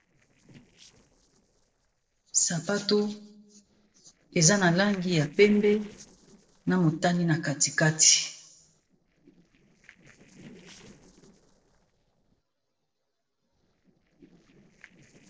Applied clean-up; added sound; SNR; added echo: neural separator model SepFormer DNS4.